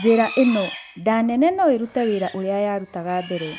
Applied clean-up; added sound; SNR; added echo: none; Livestock, farm animals, working animals; 16 dB; none.